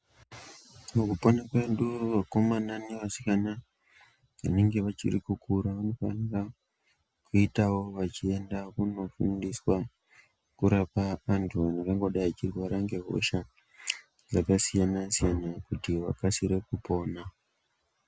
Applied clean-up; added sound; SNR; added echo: none; none; none; none.